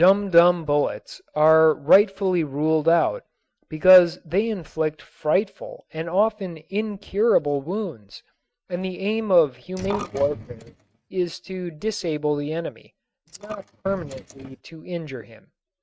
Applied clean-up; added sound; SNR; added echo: neural mask model RNNoise.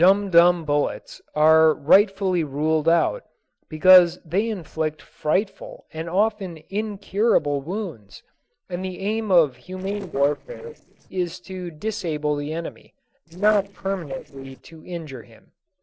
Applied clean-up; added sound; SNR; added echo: neural separator model SepFormer DNS4.